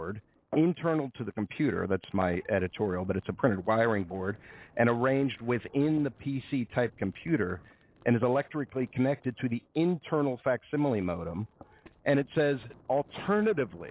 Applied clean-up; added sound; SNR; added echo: neural separator model SepFormer DNS4.